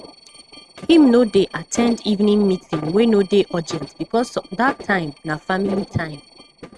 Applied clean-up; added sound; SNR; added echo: neural mask model RNNoise.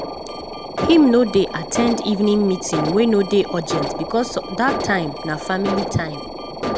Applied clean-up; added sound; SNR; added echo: none; Alarm; 7 dB; none.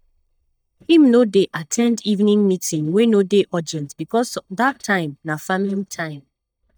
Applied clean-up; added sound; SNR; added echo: neural mask model DeepFilterNet 3.